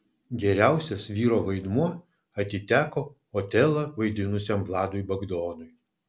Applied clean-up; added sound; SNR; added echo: none; none; none; none.